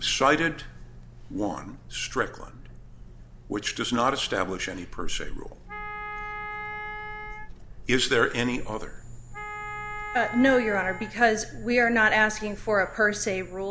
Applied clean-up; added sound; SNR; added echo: none; Wind instrument, woodwind instrument; 10 dB; none.